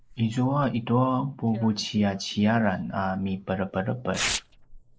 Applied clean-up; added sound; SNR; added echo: neural mask model Resemble Enhance denoiser.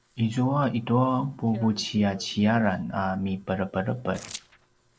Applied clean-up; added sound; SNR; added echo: neural separator model SepFormer DNS4.